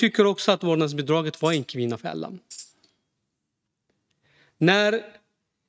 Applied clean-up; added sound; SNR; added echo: neural mask model RNNoise.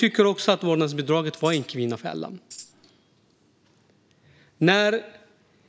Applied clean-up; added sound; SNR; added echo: none; Tambourine; 20 dB; none.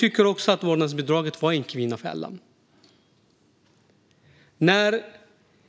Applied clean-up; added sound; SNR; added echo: none; none; none; none.